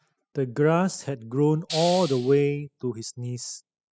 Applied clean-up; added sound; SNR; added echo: classical method spectral subtraction.